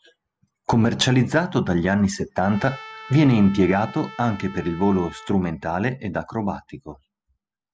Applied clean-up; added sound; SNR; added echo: none; Trumpet; 19 dB; none.